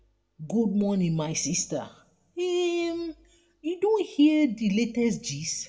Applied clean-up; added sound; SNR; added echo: none; none; none; reverberation time 0.4 s.